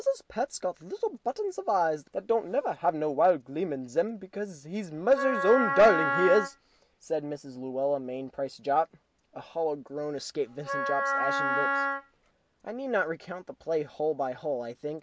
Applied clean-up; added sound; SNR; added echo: none; Wind instrument, woodwind instrument; 0 dB; none.